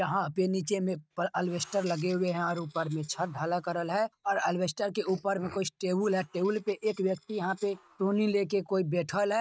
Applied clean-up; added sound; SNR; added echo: neural mask model RNNoise.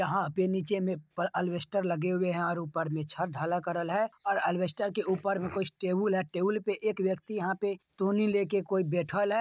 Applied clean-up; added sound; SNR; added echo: none; none; none; none.